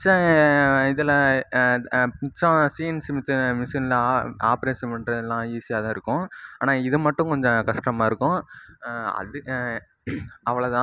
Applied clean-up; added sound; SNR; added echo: none; none; none; none.